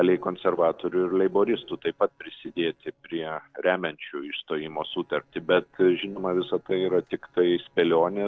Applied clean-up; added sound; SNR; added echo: neural separator model SepFormer DNS4.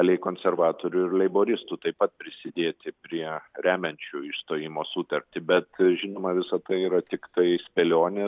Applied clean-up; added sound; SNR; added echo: none; none; none; none.